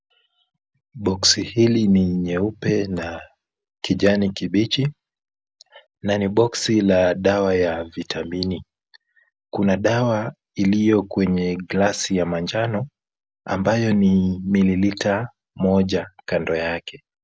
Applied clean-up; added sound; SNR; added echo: none; none; none; none.